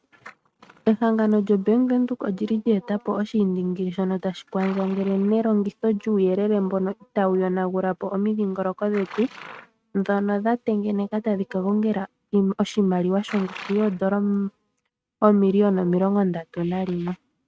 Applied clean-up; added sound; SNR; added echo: neural mask model RNNoise.